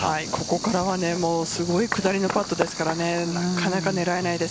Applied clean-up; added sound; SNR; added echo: none; none; none; none.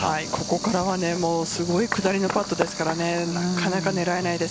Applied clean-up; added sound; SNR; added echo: none; Wind instrument, woodwind instrument; 19 dB; none.